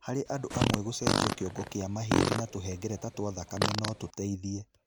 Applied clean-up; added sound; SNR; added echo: none; Fart; -2 dB; none.